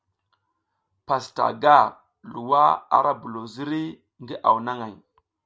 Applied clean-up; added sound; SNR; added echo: none; none; none; none.